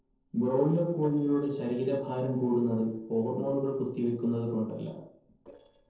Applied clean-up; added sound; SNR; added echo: neural separator model SepFormer DNS4.